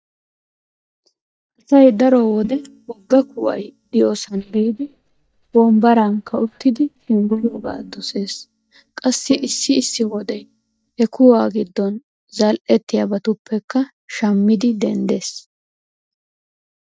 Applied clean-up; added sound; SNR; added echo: neural mask model DeepFilterNet 3.